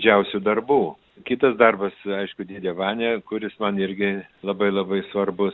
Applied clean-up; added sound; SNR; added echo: none; none; none; none.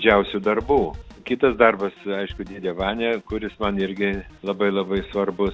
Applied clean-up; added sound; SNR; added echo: none; Drum kit; 18 dB; none.